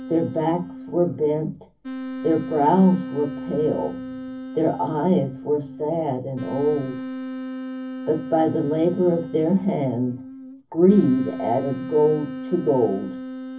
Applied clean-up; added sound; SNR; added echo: none; Wind instrument, woodwind instrument; 10 dB; reverberation time 0.3 s.